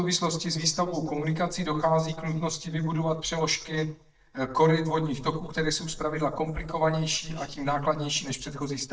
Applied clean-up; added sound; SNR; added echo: neural mask model DeepFilterNet 3.